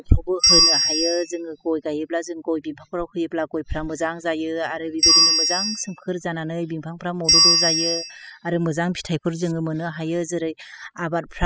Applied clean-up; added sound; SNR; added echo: classical method spectral subtraction.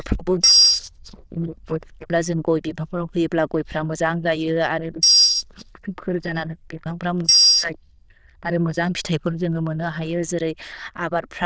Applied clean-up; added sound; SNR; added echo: neural diffusion model UNIVERSE++.